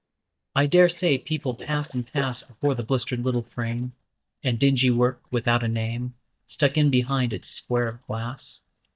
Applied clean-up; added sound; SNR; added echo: neural mask model DeepFilterNet 3.